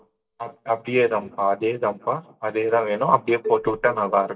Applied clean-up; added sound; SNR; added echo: neural mask model DeepFilterNet 3.